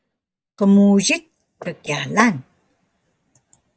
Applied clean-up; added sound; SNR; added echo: neural mask model DeepFilterNet 3.